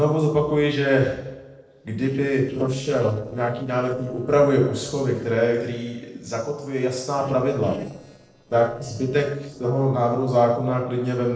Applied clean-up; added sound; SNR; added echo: neural separator model SepFormer DNS4.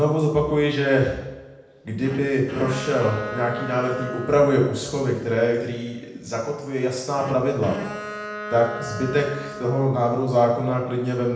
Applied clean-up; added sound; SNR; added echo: none; Bowed string instrument; 12 dB; reverberation time 0.9 s.